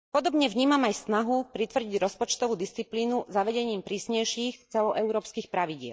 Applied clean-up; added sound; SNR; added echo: neural mask model DeepFilterNet 3.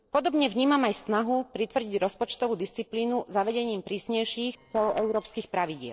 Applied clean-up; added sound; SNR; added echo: neural separator model SepFormer DNS4.